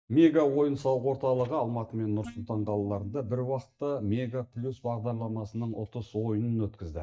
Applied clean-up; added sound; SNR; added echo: neural mask model DeepFilterNet 3.